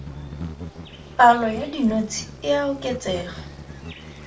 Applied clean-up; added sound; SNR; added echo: none; Insect; 13 dB; reverberation time 0.2 s.